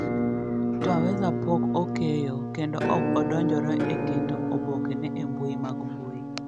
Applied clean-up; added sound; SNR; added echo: none; Musical instrument; -3 dB; none.